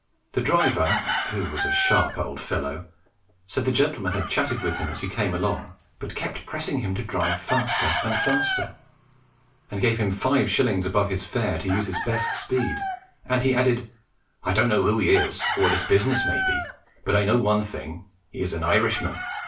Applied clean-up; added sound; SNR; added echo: none; Chicken, rooster; 6 dB; reverberation time 0.3 s.